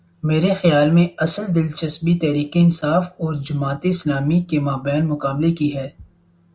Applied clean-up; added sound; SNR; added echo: none; none; none; none.